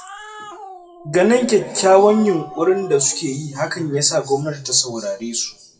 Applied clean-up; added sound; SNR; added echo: classical method WPE with log-MMSE.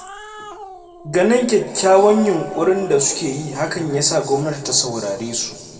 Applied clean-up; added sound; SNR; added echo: none; Growling; 18 dB; reverberation time 1.8 s.